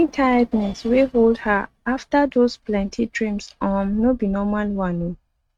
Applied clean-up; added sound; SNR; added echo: neural mask model RNNoise.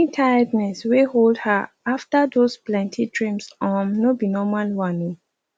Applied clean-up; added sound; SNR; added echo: none; none; none; none.